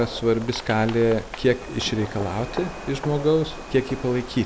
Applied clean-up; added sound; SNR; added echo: none; Fireworks; 13 dB; none.